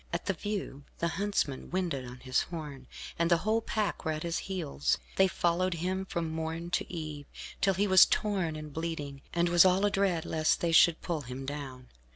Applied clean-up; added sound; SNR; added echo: none; none; none; none.